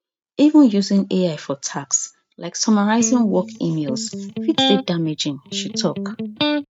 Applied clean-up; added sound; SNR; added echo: neural mask model RNNoise.